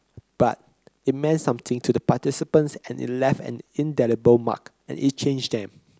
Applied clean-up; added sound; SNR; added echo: none; none; none; none.